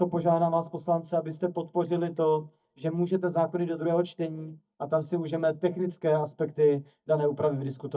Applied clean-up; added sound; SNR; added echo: neural mask model DeepFilterNet 3.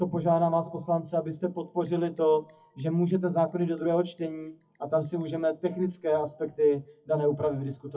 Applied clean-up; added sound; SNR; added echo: classical method WPE with log-MMSE.